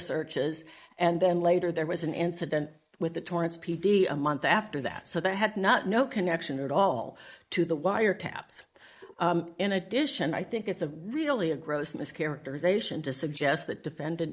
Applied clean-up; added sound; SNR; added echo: neural mask model Resemble Enhance denoiser.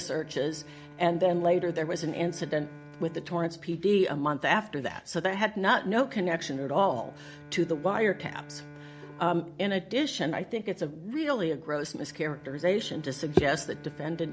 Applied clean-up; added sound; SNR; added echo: none; Bowed string instrument; 19 dB; none.